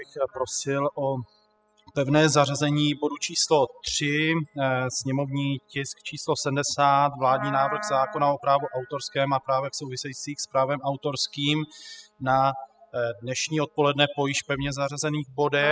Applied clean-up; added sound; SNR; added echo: classical method spectral subtraction.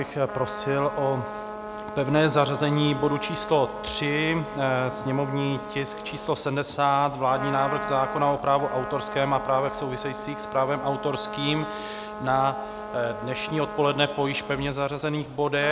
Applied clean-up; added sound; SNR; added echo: none; Trumpet; 10 dB; none.